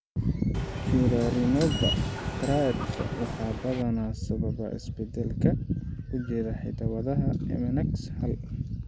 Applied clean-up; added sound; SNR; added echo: none; Subway, metro, underground; 9 dB; none.